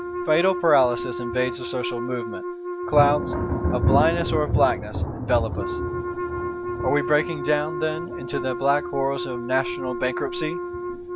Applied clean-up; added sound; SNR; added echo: none; Thunder + Wind instrument, woodwind instrument; 2 dB; none.